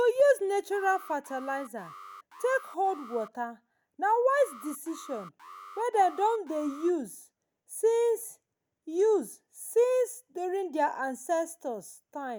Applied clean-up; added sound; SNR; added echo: none; Alarm; 19 dB; none.